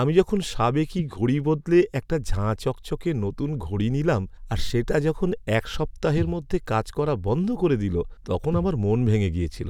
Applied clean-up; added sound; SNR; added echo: neural mask model DeepFilterNet 3.